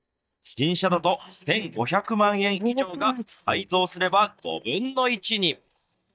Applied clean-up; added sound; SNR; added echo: neural mask model DeepFilterNet 3.